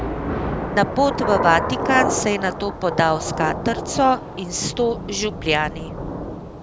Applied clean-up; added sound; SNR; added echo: none; Thunder / Rain; 4 dB; none.